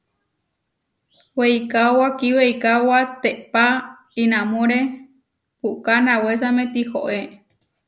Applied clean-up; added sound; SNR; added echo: none; none; none; none.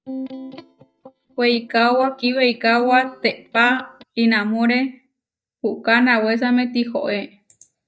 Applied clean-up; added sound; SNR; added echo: neural mask model DeepFilterNet 3.